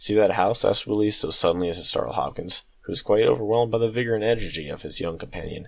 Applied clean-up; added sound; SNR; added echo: none; none; none; none.